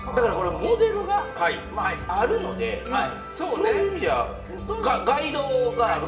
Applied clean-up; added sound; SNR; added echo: none; Wind chime; 18 dB; reverberation time 0.8 s.